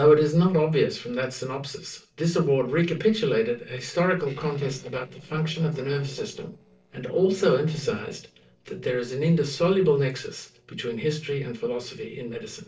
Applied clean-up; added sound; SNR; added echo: neural separator model SepFormer DNS4.